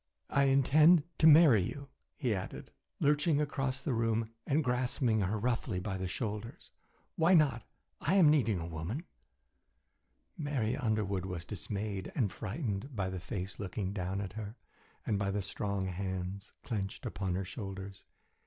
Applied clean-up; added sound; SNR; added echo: none; none; none; none.